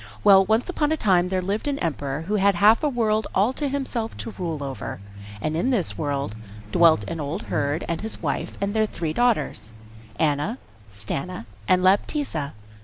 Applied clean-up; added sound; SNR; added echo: none; Truck; 15 dB; none.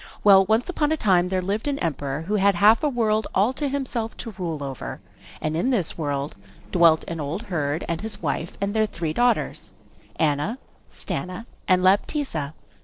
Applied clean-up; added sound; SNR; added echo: neural separator model SepFormer DNS4.